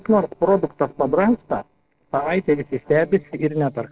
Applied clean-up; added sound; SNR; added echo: neural separator model SepFormer DNS4.